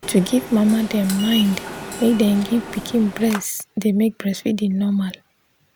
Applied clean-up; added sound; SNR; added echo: none; Subway, metro, underground + Clapping; 11 dB; none.